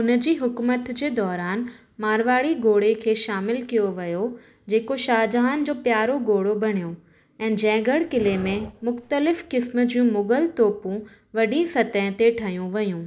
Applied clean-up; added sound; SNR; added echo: none; Dog; 17 dB; none.